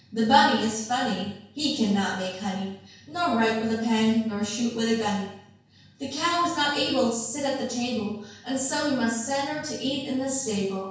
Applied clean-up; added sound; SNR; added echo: none; none; none; reverberation time 0.6 s.